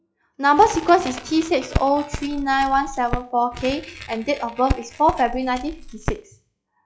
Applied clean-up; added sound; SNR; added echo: classical method log-MMSE.